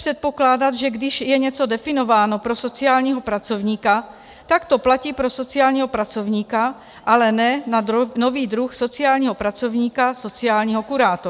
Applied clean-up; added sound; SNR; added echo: none; none; none; none.